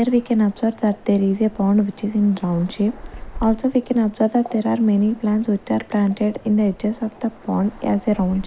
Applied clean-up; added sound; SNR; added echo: none; Waves, surf; 19 dB; none.